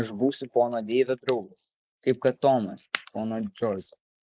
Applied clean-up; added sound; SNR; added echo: neural mask model Resemble Enhance denoiser.